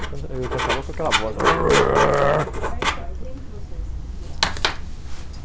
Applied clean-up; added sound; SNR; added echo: none; Writing; -1 dB; none.